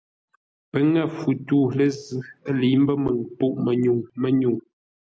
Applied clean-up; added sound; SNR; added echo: none; none; none; none.